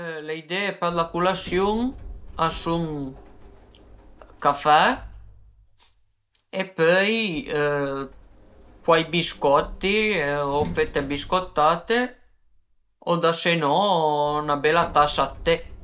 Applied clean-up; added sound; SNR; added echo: none; Sliding door; 18 dB; none.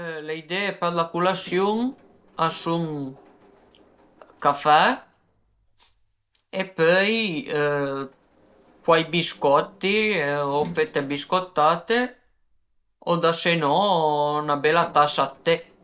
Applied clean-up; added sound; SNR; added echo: neural separator model SepFormer DNS4.